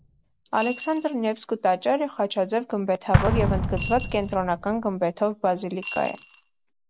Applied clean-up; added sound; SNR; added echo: none; Coin (dropping) / Glass + Explosion; 5 dB; none.